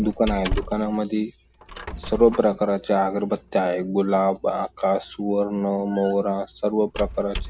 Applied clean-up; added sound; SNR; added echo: none; Squeak; 12 dB; none.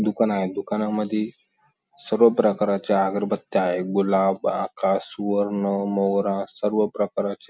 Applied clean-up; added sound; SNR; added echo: none; none; none; none.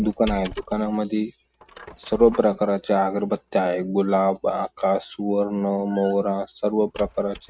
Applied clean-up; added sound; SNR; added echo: neural mask model RNNoise.